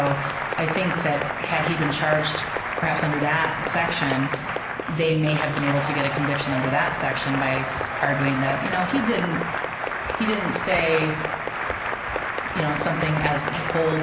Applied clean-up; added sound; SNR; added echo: none; Applause / Cheering; 3 dB; none.